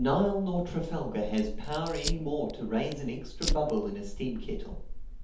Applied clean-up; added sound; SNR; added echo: none; Fire; 4 dB; reverberation time 0.6 s.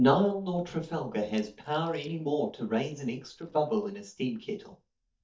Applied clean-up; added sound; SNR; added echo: neural mask model DeepFilterNet 3.